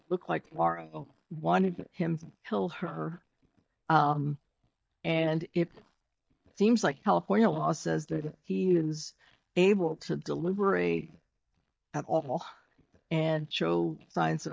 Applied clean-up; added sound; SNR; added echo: neural mask model DeepFilterNet 3.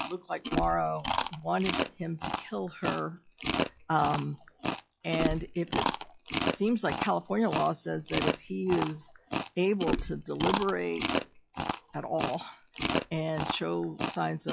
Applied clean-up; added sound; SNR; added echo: classical method log-MMSE.